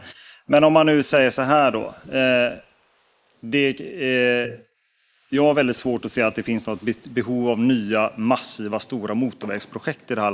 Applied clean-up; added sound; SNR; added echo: neural mask model Resemble Enhance denoiser.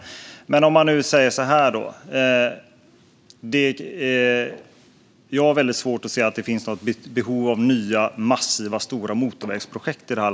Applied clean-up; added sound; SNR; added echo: none; none; none; none.